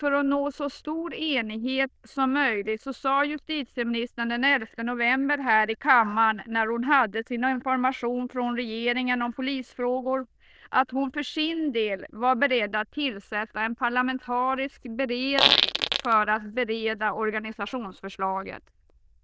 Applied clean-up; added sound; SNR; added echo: neural diffusion model UNIVERSE++.